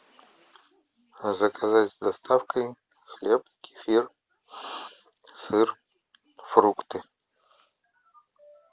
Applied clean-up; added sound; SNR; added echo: none; none; none; none.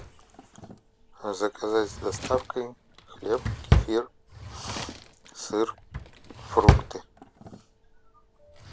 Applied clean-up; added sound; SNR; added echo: none; Drawer open or close; -2 dB; none.